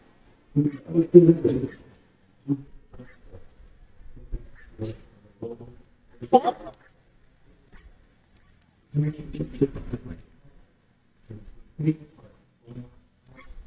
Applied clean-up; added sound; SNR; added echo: neural mask model DeepFilterNet 3.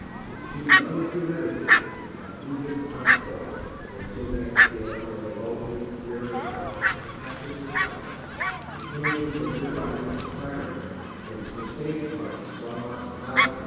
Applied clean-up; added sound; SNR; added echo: none; Fowl; -5 dB; reverberation time 2.0 s.